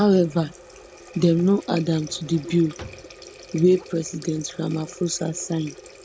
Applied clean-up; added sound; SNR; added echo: none; Water tap, faucet + Drawer open or close; 19 dB; none.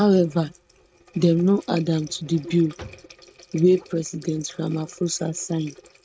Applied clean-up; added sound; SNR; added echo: neural mask model RNNoise.